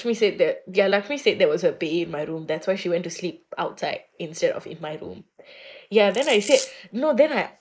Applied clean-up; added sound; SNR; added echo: neural mask model Resemble Enhance denoiser.